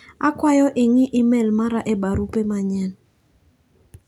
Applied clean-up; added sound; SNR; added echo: none; none; none; none.